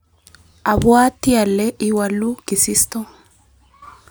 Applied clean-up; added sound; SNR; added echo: none; none; none; none.